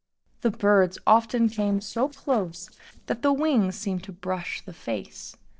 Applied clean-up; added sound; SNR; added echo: neural separator model SepFormer DNS4.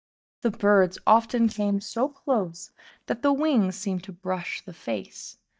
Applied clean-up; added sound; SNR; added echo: neural mask model DeepFilterNet 3.